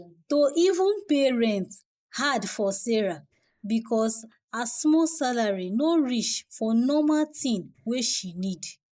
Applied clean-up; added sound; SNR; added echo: neural mask model Resemble Enhance denoiser.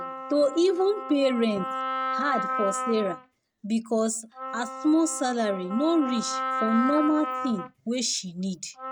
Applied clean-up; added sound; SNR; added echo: neural mask model RNNoise.